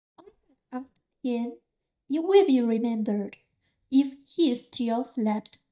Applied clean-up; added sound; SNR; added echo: neural mask model DeepFilterNet 3.